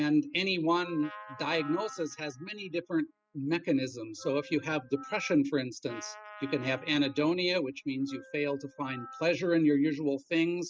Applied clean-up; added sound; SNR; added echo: classical method spectral subtraction.